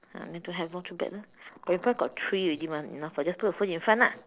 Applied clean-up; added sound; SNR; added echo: neural separator model SepFormer DNS4.